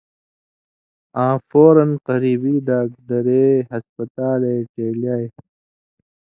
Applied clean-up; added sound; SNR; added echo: neural mask model DeepFilterNet 3.